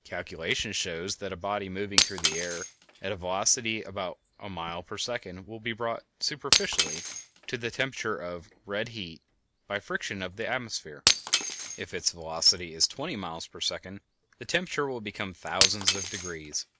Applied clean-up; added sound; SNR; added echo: none; Shatter; 1 dB; none.